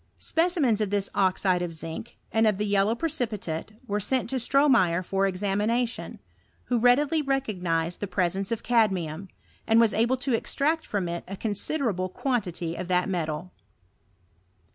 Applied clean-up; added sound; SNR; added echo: none; none; none; none.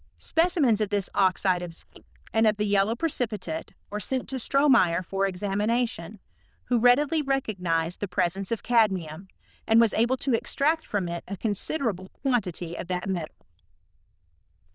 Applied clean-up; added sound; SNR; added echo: neural diffusion model UNIVERSE++.